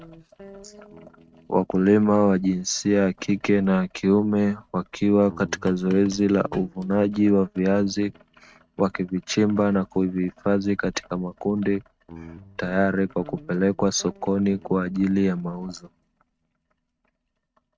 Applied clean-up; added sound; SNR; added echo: neural mask model RNNoise.